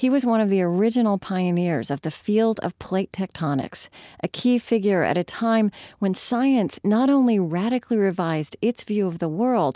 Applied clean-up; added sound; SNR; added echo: none; none; none; none.